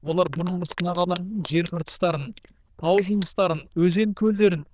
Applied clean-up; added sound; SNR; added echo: neural diffusion model UNIVERSE++.